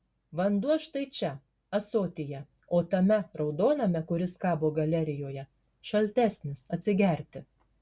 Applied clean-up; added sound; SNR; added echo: none; none; none; none.